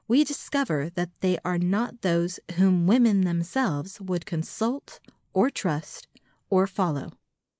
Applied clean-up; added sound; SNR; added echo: neural mask model Resemble Enhance denoiser.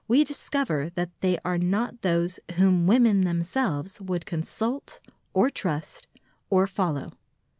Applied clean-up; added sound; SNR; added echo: none; none; none; none.